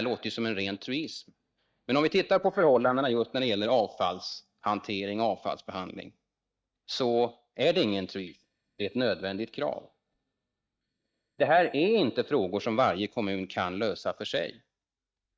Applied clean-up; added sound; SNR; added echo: neural mask model DeepFilterNet 3.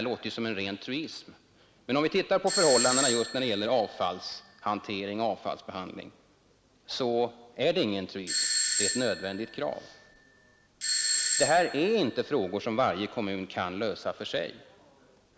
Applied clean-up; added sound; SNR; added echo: none; Doorbell; 1 dB; none.